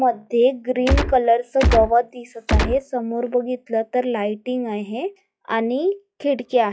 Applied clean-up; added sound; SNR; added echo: classical method log-MMSE.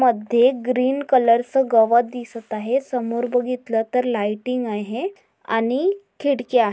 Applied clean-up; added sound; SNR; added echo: none; none; none; none.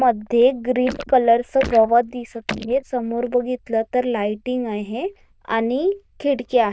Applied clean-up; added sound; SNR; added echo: neural diffusion model UNIVERSE++.